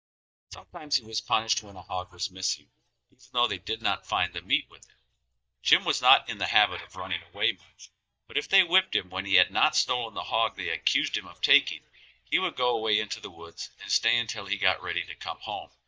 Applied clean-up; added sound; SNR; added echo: neural mask model DeepFilterNet 3.